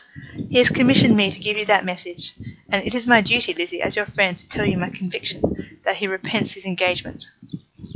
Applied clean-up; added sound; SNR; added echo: classical method log-MMSE.